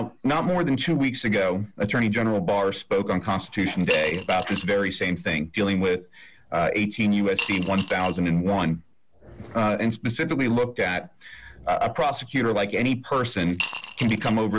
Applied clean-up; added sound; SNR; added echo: none; Coin (dropping) / Glass; 7 dB; none.